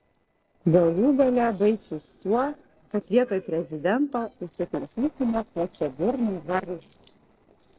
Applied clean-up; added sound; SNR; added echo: neural separator model SepFormer DNS4.